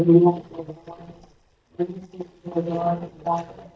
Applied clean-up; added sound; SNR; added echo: neural mask model DeepFilterNet 3.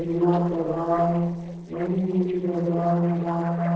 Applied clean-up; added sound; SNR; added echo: neural separator model SepFormer DNS4.